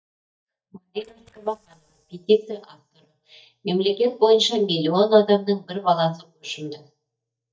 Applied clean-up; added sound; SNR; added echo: neural mask model DeepFilterNet 3.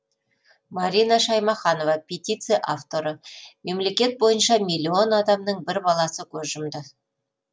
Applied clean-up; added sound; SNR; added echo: none; none; none; none.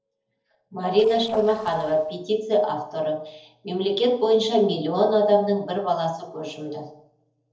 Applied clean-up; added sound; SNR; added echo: neural separator model SepFormer DNS4.